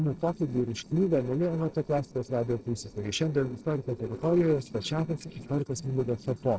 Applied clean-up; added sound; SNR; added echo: neural separator model SepFormer DNS4.